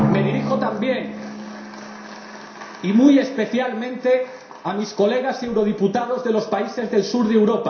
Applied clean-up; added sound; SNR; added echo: none; Drum; 9 dB; reverberation time 0.7 s.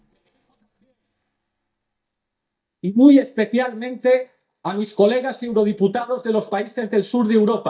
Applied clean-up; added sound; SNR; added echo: neural mask model DeepFilterNet 3.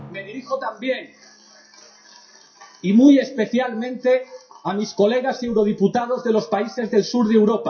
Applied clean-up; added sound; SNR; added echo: classical method WPE with log-MMSE.